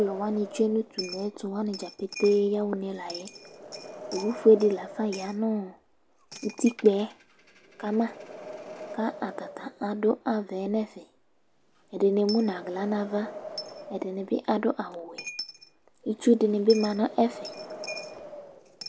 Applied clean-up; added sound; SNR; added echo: none; Wind + Coin (dropping); 15 dB; none.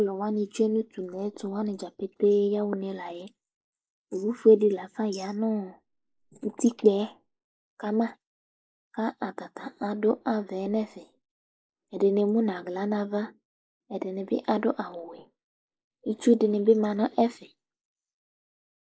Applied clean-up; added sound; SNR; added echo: neural mask model Resemble Enhance denoiser.